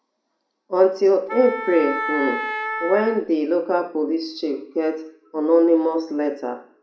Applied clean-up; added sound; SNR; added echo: none; Wind instrument, woodwind instrument; 6 dB; reverberation time 0.4 s.